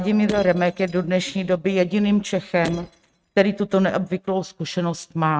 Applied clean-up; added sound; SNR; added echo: neural mask model RNNoise.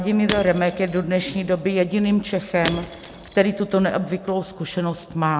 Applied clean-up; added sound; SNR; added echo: none; Shatter / Crushing; 12 dB; none.